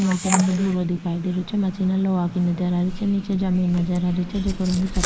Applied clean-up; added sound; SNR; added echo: neural mask model Resemble Enhance denoiser.